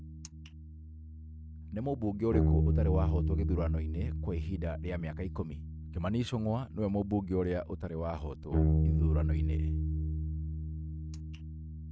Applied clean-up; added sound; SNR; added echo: neural mask model RNNoise.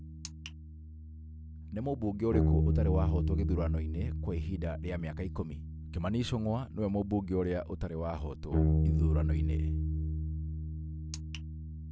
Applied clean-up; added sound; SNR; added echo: none; Bass guitar; -3 dB; none.